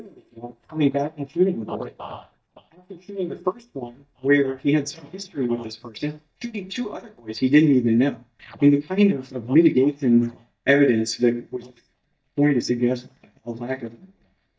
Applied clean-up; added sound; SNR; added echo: neural mask model DeepFilterNet 3.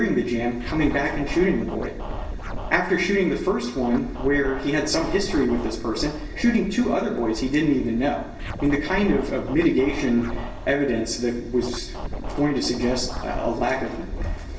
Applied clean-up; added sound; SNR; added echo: none; Scratching (performance technique); 10 dB; reverberation time 0.2 s.